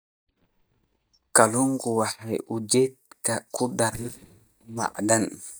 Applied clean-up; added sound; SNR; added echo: neural mask model DeepFilterNet 3.